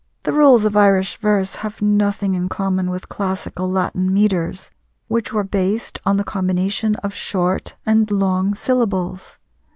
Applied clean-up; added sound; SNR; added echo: none; none; none; none.